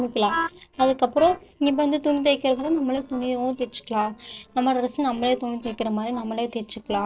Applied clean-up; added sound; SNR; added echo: neural separator model SepFormer DNS4.